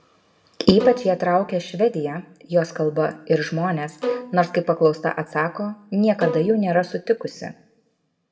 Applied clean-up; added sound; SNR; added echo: none; Bowed string instrument; 8 dB; reverberation time 0.5 s.